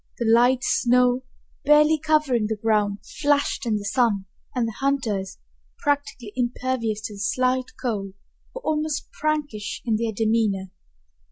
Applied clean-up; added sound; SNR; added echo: none; none; none; none.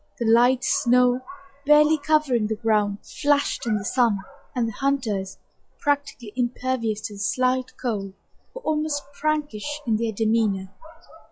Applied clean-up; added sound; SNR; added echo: classical method log-MMSE.